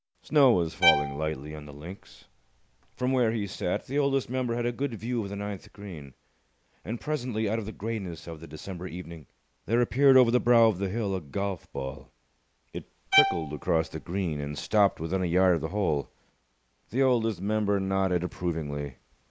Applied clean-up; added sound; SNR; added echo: none; Bowed string instrument; 4 dB; none.